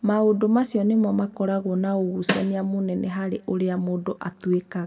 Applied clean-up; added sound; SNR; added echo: none; Snare drum; 5 dB; reverberation time 1.6 s.